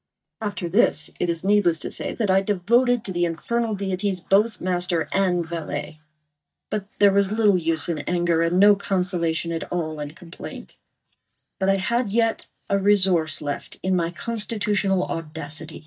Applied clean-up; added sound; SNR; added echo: neural mask model DeepFilterNet 3.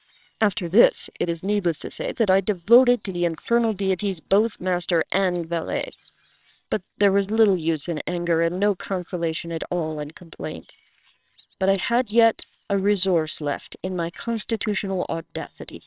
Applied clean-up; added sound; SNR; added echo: neural separator model SepFormer WHAMR!.